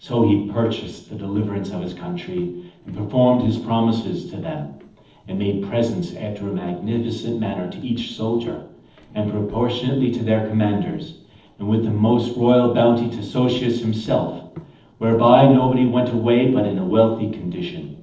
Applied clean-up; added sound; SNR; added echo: neural separator model SepFormer DNS4.